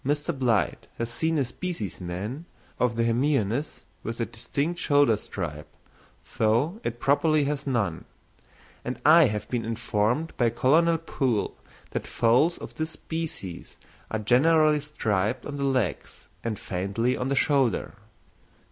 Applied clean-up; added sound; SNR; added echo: none; none; none; none.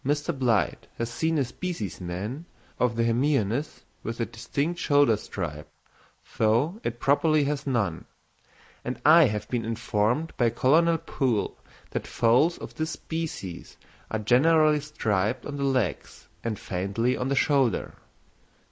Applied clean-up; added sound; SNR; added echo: neural mask model Resemble Enhance denoiser.